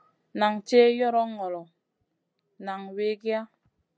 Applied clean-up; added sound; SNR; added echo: none; none; none; none.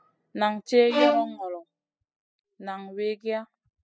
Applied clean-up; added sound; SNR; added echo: classical method spectral subtraction.